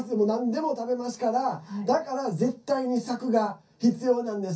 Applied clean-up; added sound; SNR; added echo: none; none; none; reverberation time 0.3 s.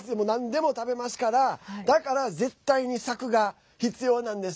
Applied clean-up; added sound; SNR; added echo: none; none; none; none.